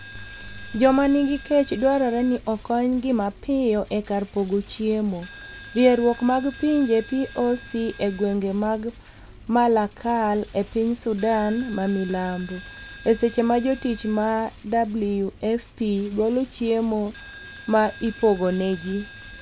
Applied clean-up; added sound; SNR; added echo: none; Coin (dropping); 19 dB; none.